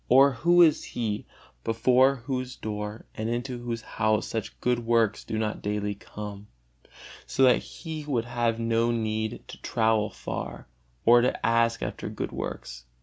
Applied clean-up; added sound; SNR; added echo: none; none; none; none.